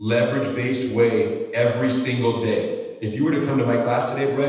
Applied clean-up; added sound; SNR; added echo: none; none; none; reverberation time 1.1 s.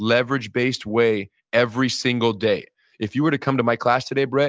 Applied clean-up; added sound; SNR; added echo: none; none; none; none.